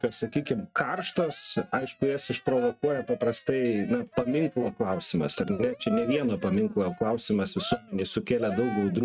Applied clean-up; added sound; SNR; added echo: neural mask model RNNoise.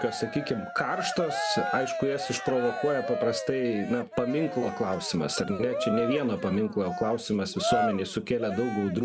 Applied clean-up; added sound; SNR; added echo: none; Cheering; 5 dB; none.